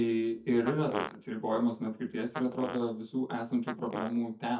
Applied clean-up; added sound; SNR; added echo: neural mask model DeepFilterNet 3.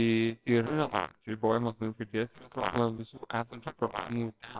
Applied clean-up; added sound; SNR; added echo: neural separator model SepFormer WHAMR!.